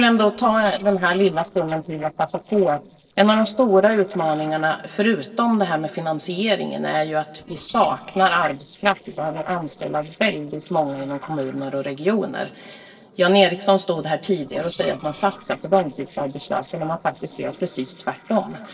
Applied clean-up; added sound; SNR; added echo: neural separator model SepFormer DNS4.